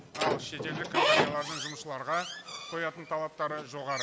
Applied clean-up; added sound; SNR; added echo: none; Squeak / Slam; -2 dB; none.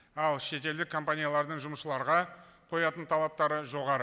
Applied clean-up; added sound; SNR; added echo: none; none; none; none.